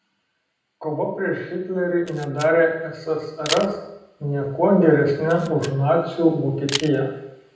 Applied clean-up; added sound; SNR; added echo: none; Camera; 15 dB; reverberation time 0.8 s.